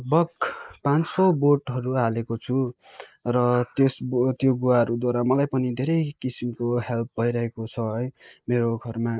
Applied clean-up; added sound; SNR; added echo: neural mask model Resemble Enhance denoiser.